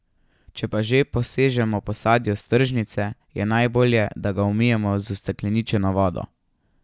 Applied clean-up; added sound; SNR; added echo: none; none; none; none.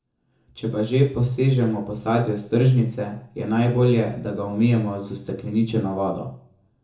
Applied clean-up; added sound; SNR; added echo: none; none; none; reverberation time 0.6 s.